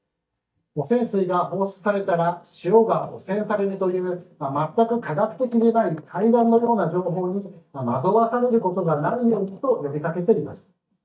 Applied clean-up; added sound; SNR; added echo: neural mask model DeepFilterNet 3.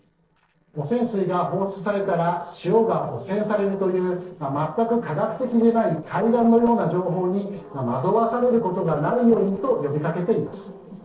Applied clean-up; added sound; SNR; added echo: neural separator model SepFormer DNS4.